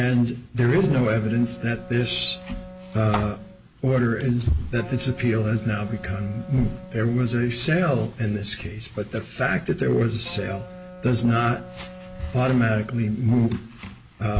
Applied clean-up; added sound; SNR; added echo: none; Wind instrument, woodwind instrument; 19 dB; none.